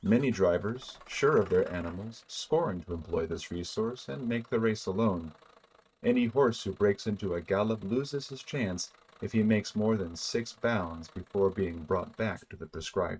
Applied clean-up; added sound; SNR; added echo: neural mask model RNNoise.